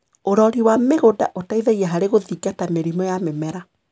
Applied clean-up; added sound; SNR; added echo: none; none; none; none.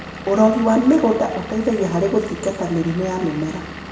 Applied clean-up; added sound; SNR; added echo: none; Engine / Vehicle; 14 dB; reverberation time 0.9 s.